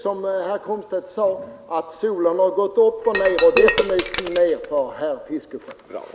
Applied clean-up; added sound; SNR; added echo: none; Shatter; 5 dB; none.